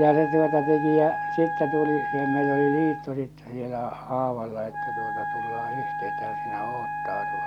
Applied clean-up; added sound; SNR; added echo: none; Wind instrument, woodwind instrument; 5 dB; none.